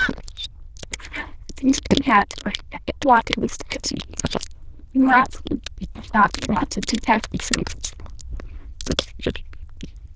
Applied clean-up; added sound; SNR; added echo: neural diffusion model UNIVERSE++.